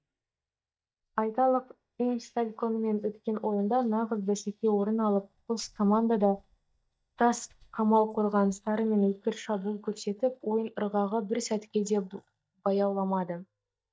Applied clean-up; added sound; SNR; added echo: neural mask model DeepFilterNet 3.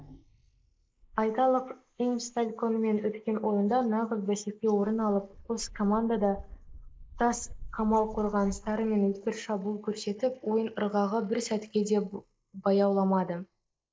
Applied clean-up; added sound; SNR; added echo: neural mask model Resemble Enhance denoiser.